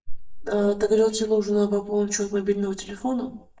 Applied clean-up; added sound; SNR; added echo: neural mask model DeepFilterNet 3.